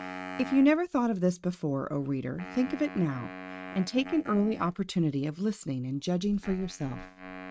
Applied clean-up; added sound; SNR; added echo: neural mask model RNNoise.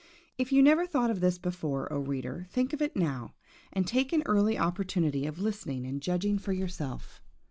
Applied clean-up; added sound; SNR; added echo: none; none; none; none.